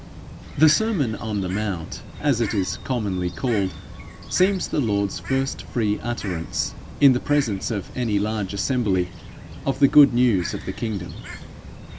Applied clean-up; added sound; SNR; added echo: none; Bird; 13 dB; none.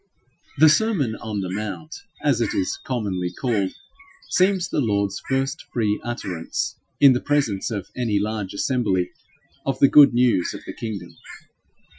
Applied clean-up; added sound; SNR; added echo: classical method Wiener filter.